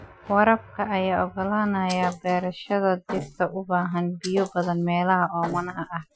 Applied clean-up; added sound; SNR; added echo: classical method Wiener filter.